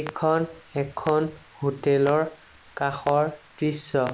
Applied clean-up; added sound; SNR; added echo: none; Clock; 19 dB; none.